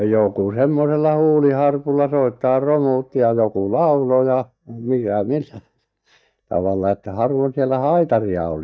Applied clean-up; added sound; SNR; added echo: neural mask model DeepFilterNet 3.